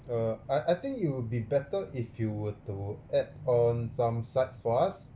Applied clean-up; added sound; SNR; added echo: none; none; none; none.